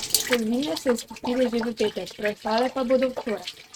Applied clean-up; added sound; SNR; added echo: neural mask model RNNoise.